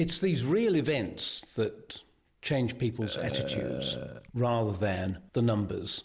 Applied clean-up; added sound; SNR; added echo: none; Burping, eructation; 9 dB; none.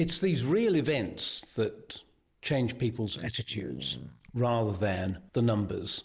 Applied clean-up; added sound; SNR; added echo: neural mask model Resemble Enhance denoiser.